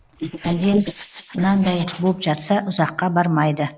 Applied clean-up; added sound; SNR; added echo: neural mask model Resemble Enhance denoiser.